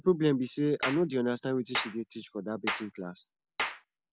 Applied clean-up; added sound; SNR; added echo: none; Clapping; 8 dB; none.